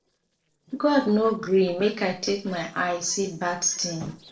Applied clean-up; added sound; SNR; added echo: neural separator model SepFormer DNS4.